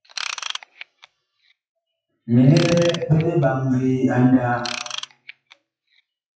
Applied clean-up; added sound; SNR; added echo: classical method WPE with log-MMSE.